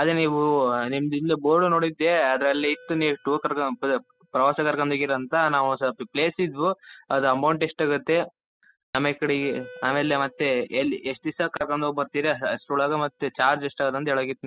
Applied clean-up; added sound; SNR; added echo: classical method spectral subtraction.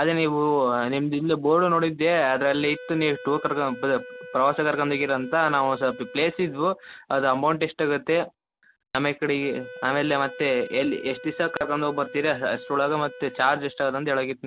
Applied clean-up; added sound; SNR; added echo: none; Wind instrument, woodwind instrument; 18 dB; none.